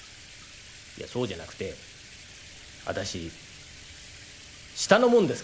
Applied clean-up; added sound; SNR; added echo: none; Bathtub (filling or washing); 18 dB; none.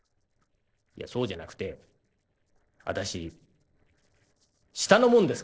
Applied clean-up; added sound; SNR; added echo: neural separator model SepFormer DNS4.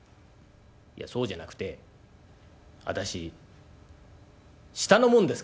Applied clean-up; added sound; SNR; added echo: none; none; none; none.